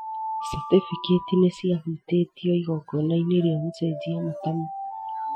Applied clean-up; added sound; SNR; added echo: classical method Wiener filter.